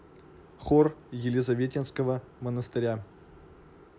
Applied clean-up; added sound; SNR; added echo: none; none; none; none.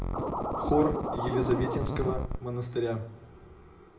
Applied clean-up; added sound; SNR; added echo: none; Scratching (performance technique); 2 dB; reverberation time 0.8 s.